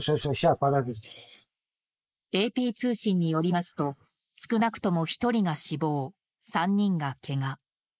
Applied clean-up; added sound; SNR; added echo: neural mask model Resemble Enhance denoiser.